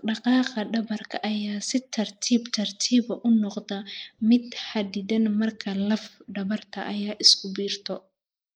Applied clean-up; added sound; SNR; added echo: neural mask model Resemble Enhance denoiser.